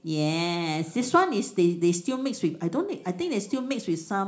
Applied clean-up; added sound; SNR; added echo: none; none; none; reverberation time 0.4 s.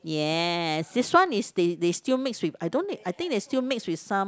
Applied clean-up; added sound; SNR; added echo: none; none; none; none.